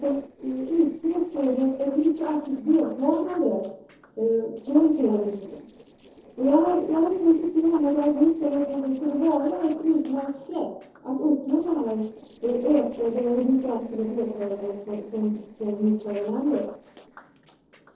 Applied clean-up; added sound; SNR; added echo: neural separator model SepFormer DNS4.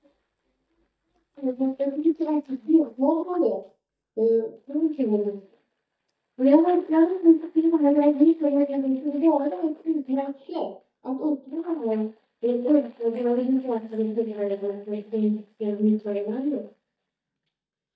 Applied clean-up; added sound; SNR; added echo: neural mask model DeepFilterNet 3.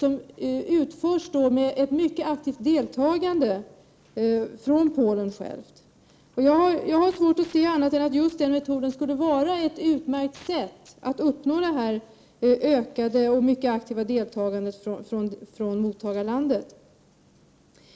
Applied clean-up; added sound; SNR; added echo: none; none; none; none.